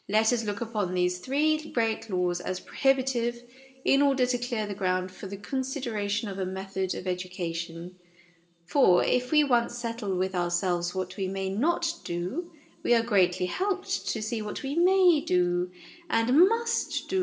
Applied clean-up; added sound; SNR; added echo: none; none; none; reverberation time 2.3 s.